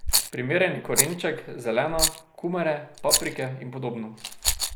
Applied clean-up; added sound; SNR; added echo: neural mask model Resemble Enhance denoiser.